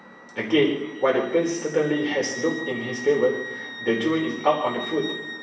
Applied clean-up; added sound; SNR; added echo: none; Wind instrument, woodwind instrument; 13 dB; reverberation time 1.0 s.